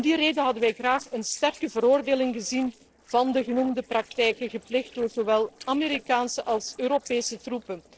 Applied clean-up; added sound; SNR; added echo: neural separator model SepFormer DNS4.